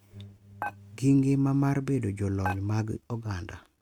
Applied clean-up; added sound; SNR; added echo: neural mask model RNNoise.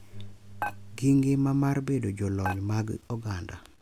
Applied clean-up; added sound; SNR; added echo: none; Dishes, pots, and pans; 12 dB; none.